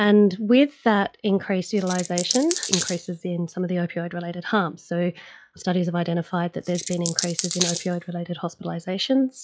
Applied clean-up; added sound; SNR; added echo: classical method log-MMSE.